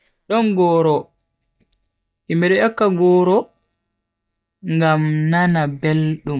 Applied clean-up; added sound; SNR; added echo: neural mask model DeepFilterNet 3.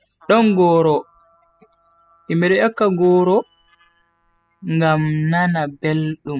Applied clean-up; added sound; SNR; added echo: classical method spectral subtraction.